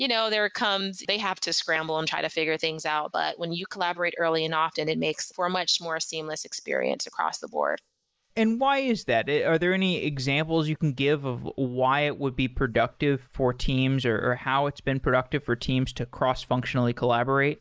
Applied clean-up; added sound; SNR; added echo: neural mask model Resemble Enhance denoiser.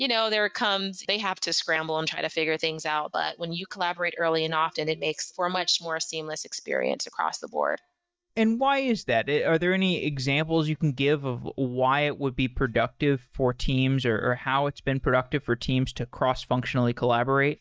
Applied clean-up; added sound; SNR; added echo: neural mask model DeepFilterNet 3.